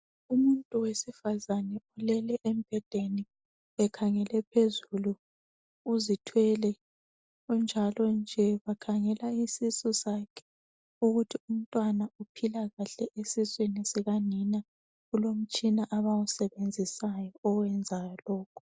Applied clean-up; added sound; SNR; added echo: none; none; none; none.